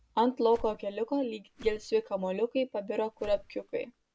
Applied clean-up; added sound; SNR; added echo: none; Whoosh, swoosh, swish; 17 dB; none.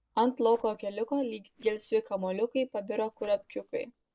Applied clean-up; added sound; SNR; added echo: neural separator model SepFormer DNS4.